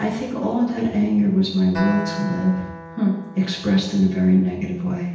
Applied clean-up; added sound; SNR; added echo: none; Acoustic guitar; 15 dB; reverberation time 0.9 s.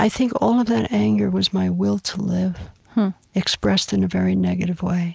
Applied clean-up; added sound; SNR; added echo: none; none; none; none.